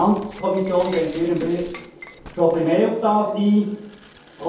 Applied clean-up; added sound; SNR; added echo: none; Shatter; 19 dB; reverberation time 0.7 s.